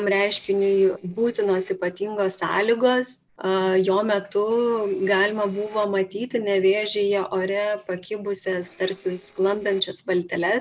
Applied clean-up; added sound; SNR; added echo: neural separator model SepFormer DNS4.